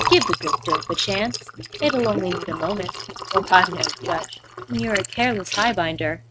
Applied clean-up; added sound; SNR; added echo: neural mask model RNNoise.